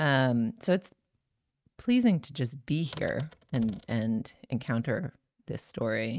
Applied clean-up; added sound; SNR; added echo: neural mask model RNNoise.